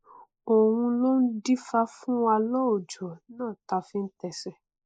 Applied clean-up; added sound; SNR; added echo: neural mask model Resemble Enhance denoiser.